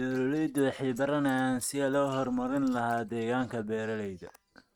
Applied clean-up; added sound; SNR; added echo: neural mask model RNNoise.